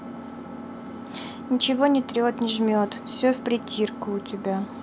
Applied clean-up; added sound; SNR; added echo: none; Engine; 12 dB; none.